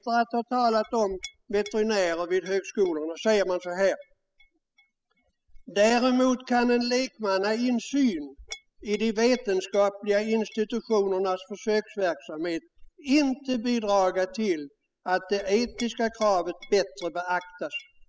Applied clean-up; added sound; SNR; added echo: classical method spectral subtraction.